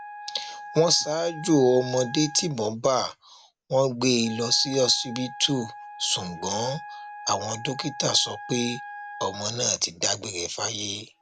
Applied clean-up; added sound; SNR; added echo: none; Wind instrument, woodwind instrument; 15 dB; none.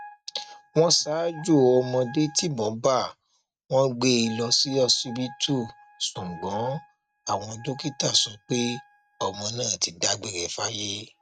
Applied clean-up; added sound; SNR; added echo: neural mask model RNNoise.